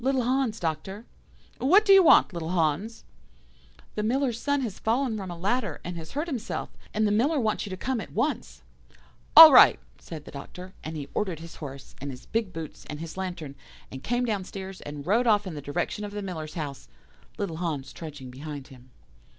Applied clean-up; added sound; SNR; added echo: none; none; none; none.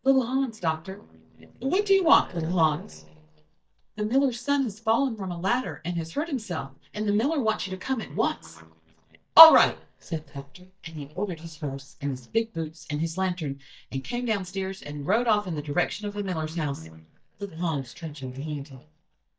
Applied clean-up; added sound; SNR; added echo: neural mask model DeepFilterNet 3.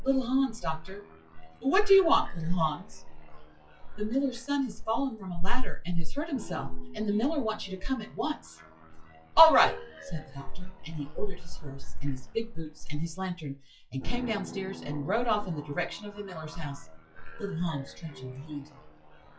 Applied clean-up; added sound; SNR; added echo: classical method WPE with log-MMSE.